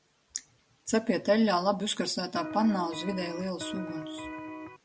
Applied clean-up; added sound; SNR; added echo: none; Electric guitar; 9 dB; none.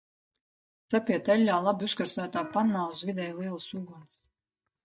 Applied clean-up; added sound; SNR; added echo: neural mask model DeepFilterNet 3.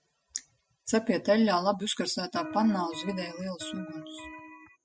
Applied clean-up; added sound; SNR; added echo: classical method spectral subtraction.